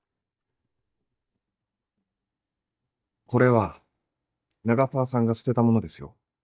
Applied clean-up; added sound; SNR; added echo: neural mask model DeepFilterNet 3.